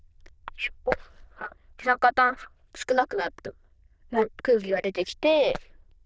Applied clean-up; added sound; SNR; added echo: neural diffusion model UNIVERSE++.